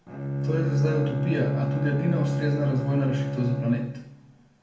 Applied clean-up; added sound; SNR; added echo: none; Bowed string instrument; -1 dB; reverberation time 0.6 s.